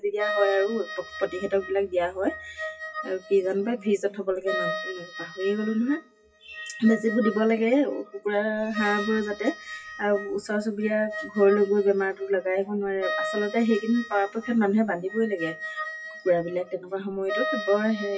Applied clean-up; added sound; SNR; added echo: classical method WPE with log-MMSE.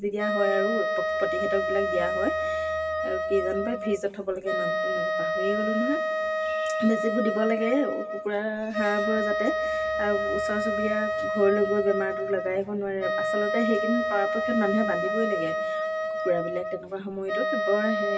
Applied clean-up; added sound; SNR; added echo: none; Wind instrument, woodwind instrument; 0 dB; reverberation time 2.1 s.